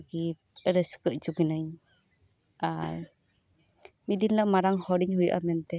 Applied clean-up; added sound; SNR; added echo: none; none; none; none.